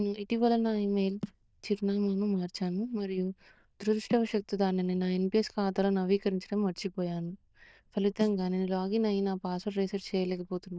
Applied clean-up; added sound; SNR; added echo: neural diffusion model UNIVERSE++.